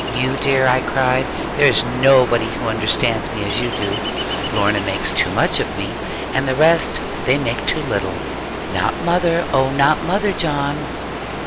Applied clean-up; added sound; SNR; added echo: none; Ocean; 5 dB; none.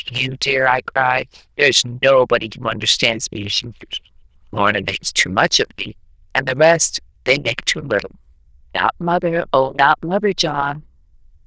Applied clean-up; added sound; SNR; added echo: neural diffusion model UNIVERSE++.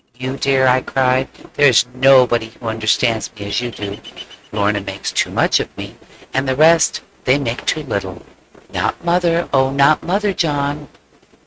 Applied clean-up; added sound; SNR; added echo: neural mask model RNNoise.